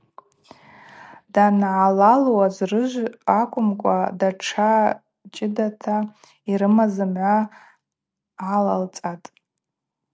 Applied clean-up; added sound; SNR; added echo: none; none; none; none.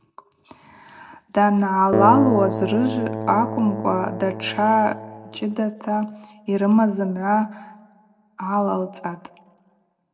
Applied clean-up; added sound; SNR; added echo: none; Keyboard (musical); 4 dB; reverberation time 1.1 s.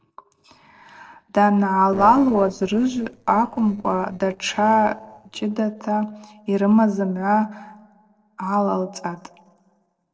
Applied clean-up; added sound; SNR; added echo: neural separator model SepFormer DNS4.